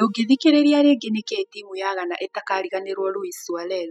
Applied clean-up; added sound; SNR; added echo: classical method spectral subtraction.